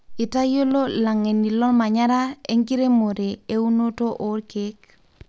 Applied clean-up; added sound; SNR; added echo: none; none; none; none.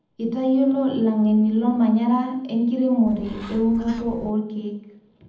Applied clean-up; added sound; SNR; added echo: none; Bird; 18 dB; reverberation time 0.8 s.